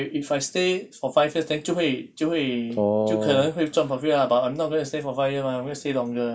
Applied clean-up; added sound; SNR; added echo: none; none; none; none.